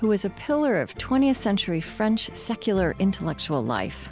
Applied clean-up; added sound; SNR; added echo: none; none; none; none.